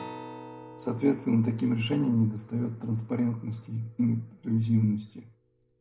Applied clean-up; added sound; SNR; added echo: none; Acoustic guitar; 20 dB; none.